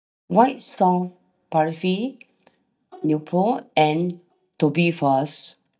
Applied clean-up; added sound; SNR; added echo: neural mask model DeepFilterNet 3.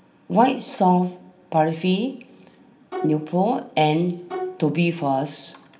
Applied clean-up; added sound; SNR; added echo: none; Bowed string instrument; 11 dB; reverberation time 0.7 s.